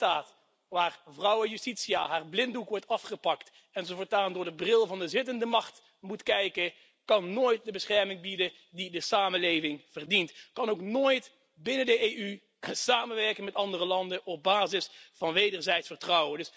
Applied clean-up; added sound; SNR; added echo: none; none; none; none.